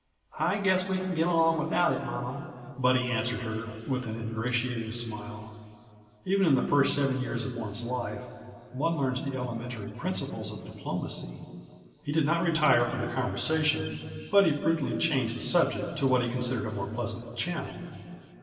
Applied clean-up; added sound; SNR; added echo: none; none; none; reverberation time 2.5 s.